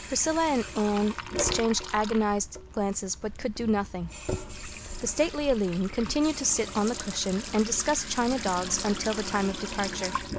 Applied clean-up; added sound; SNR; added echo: none; Sink (filling or washing) / Water tap, faucet; 9 dB; none.